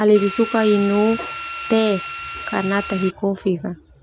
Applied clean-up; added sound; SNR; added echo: none; Drill; 10 dB; none.